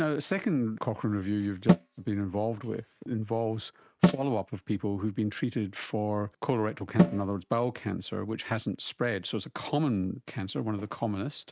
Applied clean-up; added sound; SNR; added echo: neural mask model RNNoise.